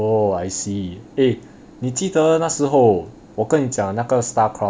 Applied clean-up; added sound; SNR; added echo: none; none; none; none.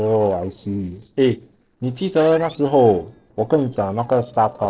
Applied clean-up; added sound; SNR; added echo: neural separator model SepFormer DNS4.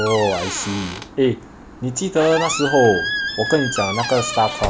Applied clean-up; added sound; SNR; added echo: none; Squeak; 6 dB; none.